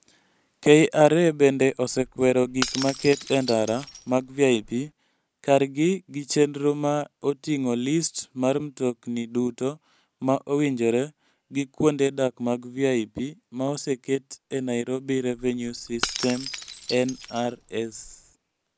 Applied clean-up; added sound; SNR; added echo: none; Shatter / Crushing; 12 dB; none.